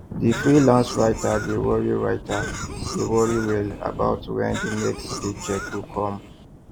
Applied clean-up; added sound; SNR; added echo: none; Cough + Thunder / Rain; 9 dB; none.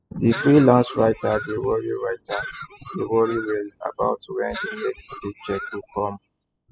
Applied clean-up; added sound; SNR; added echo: classical method spectral subtraction.